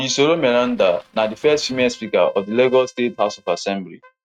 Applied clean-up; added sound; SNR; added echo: neural mask model RNNoise.